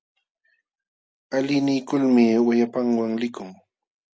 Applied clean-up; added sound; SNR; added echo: none; none; none; none.